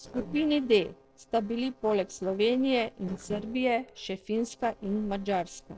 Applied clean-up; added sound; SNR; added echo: neural separator model SepFormer DNS4.